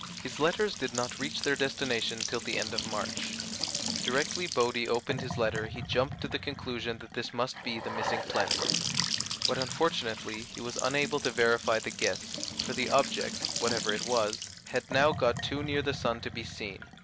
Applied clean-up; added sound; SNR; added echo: none; Trickle, dribble / Bathtub (filling or washing) / Sink (filling or washing) / Gurgling / Splash, splatter; 4 dB; none.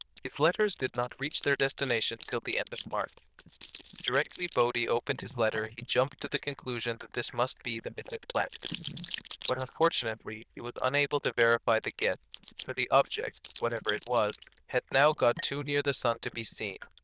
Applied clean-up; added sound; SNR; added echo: neural diffusion model UNIVERSE++.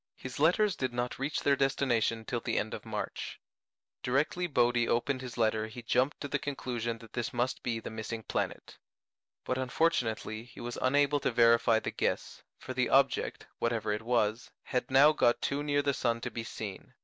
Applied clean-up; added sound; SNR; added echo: none; none; none; none.